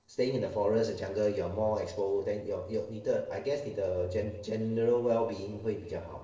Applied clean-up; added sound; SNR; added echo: neural separator model SepFormer DNS4.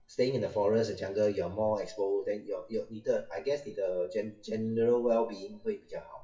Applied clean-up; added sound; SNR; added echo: classical method WPE with log-MMSE.